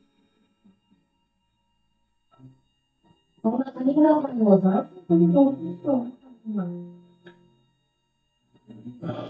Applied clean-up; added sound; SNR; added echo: neural mask model DeepFilterNet 3.